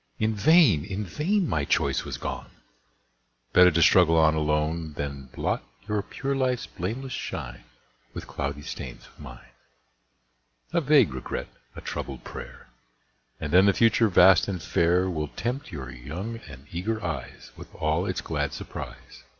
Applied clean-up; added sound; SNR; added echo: none; none; none; none.